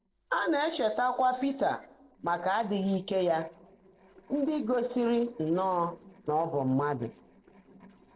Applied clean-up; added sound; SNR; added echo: neural separator model SepFormer DNS4.